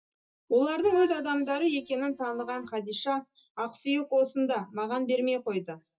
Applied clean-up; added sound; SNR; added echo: neural mask model DeepFilterNet 3.